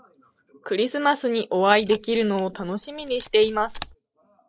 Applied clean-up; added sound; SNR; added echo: neural mask model Resemble Enhance denoiser.